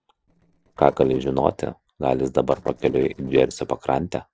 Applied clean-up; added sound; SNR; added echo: neural separator model SepFormer DNS4.